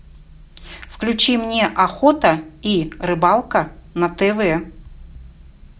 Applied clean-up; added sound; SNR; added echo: none; none; none; none.